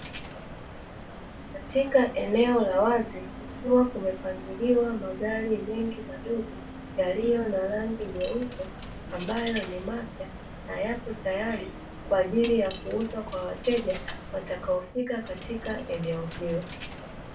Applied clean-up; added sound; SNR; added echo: none; Coin (dropping); 11 dB; reverberation time 0.2 s.